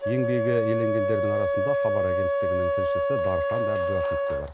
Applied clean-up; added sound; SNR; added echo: none; Wind instrument, woodwind instrument; -5 dB; none.